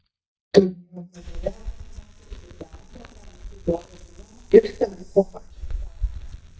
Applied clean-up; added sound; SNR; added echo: neural mask model DeepFilterNet 3.